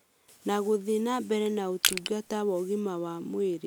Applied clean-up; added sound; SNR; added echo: none; Crushing; 0 dB; none.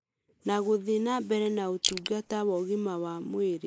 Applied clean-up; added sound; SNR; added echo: neural mask model Resemble Enhance denoiser.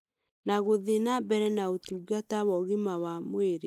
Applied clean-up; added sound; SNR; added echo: neural mask model DeepFilterNet 3.